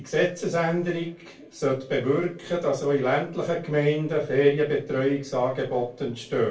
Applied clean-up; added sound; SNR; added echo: none; none; none; reverberation time 0.2 s.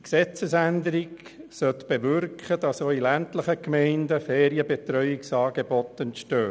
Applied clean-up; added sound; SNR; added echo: none; none; none; none.